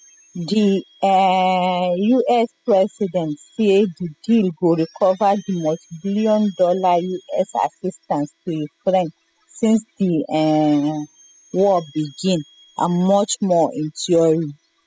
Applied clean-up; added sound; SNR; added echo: classical method spectral subtraction.